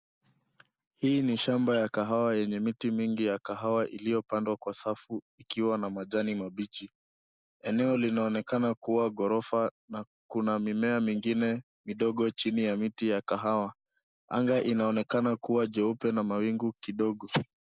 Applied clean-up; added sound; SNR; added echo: none; none; none; none.